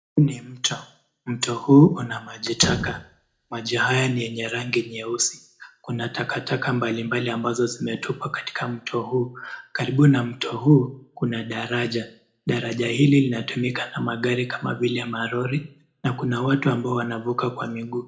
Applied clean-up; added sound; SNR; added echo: neural separator model SepFormer DNS4.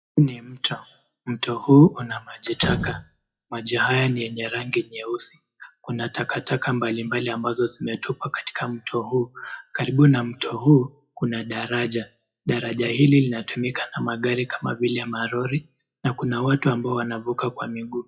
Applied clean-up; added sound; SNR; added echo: classical method WPE with log-MMSE.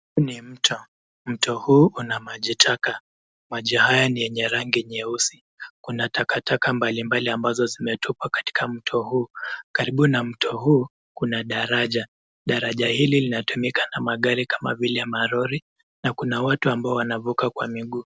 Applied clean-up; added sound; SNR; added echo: none; none; none; none.